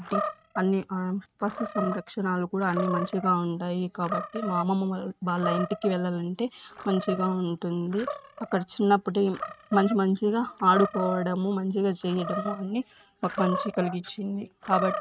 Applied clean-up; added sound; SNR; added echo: neural mask model RNNoise.